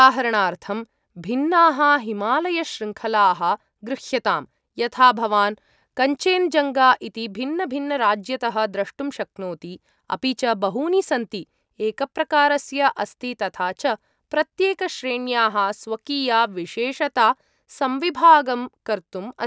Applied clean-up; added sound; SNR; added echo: none; none; none; none.